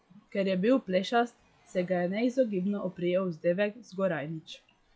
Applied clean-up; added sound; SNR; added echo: classical method log-MMSE.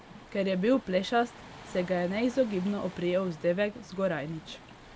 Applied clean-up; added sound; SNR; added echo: none; Waves, surf; 18 dB; none.